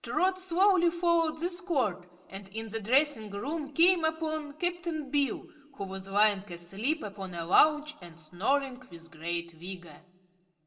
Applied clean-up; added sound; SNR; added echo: none; none; none; reverberation time 1.8 s.